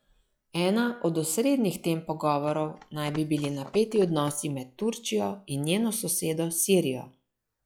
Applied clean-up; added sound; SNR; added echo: classical method log-MMSE.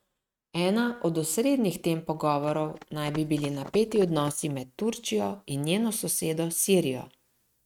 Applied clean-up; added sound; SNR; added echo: neural mask model RNNoise.